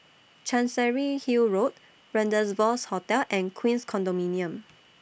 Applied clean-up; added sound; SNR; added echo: none; none; none; none.